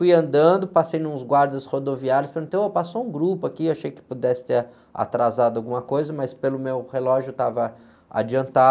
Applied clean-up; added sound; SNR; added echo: none; none; none; none.